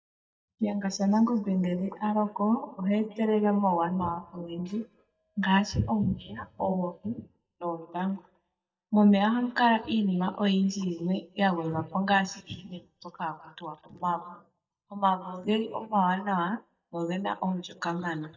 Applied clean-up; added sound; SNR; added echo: neural mask model DeepFilterNet 3.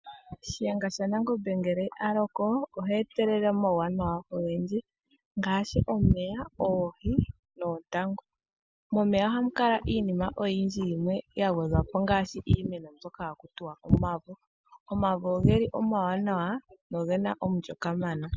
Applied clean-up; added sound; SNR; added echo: none; none; none; none.